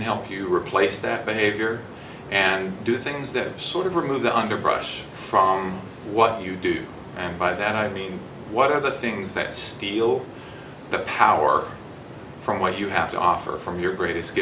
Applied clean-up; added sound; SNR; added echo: none; none; none; none.